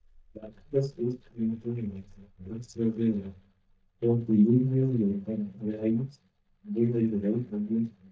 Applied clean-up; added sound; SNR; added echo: neural mask model DeepFilterNet 3.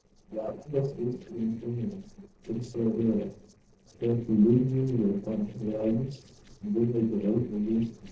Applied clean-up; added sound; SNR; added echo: neural separator model SepFormer DNS4.